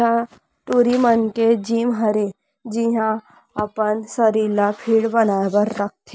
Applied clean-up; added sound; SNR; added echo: none; none; none; none.